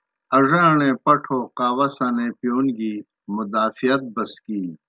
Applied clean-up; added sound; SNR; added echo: none; none; none; none.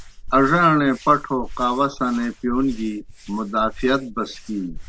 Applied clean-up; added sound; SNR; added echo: none; Hands; 14 dB; none.